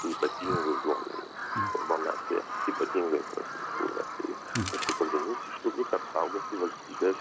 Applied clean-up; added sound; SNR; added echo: none; Bird vocalization, bird call, bird song + Crack; 3 dB; none.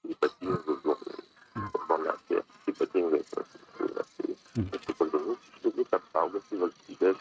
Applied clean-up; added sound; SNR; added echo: neural mask model RNNoise.